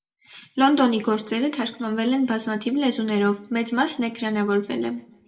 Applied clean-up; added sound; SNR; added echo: none; none; none; reverberation time 0.5 s.